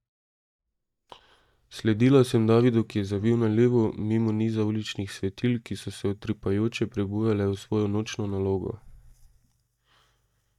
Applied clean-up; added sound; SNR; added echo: neural mask model DeepFilterNet 3.